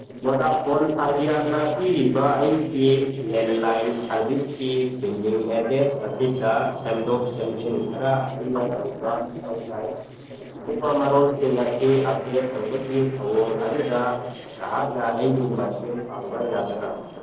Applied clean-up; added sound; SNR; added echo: neural separator model SepFormer DNS4.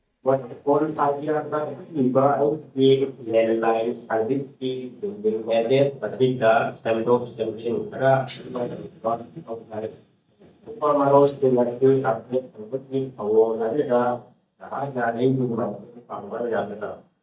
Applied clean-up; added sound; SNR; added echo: neural mask model DeepFilterNet 3.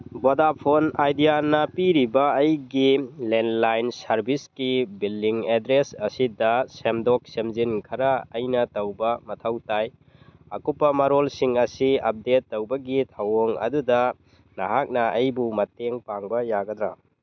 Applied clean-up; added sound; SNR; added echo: none; none; none; none.